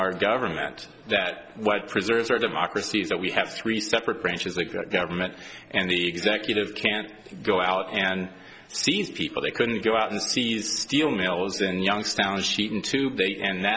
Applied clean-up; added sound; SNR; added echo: none; none; none; none.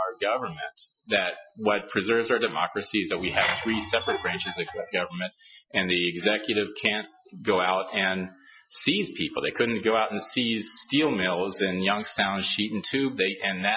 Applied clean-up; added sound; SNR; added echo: classical method Wiener filter.